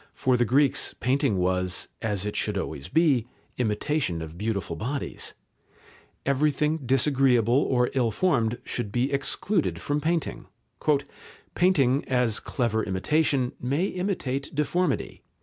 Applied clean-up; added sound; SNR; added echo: none; none; none; none.